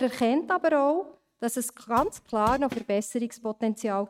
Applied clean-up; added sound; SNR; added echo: neural mask model RNNoise.